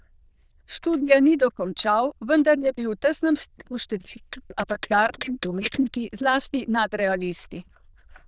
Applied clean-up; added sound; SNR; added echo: neural diffusion model UNIVERSE++.